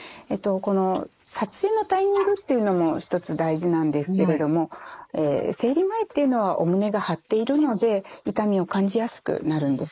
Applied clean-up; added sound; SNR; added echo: neural mask model Resemble Enhance denoiser.